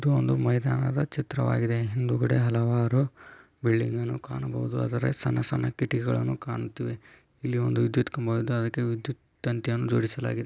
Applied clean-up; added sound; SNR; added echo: none; none; none; none.